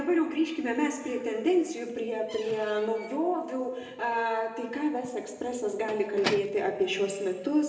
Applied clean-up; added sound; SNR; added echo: none; Squeak / Slam / Wood; 15 dB; reverberation time 1.1 s.